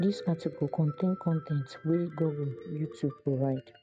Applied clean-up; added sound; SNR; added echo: neural mask model RNNoise.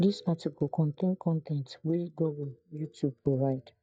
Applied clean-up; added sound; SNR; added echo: neural mask model DeepFilterNet 3.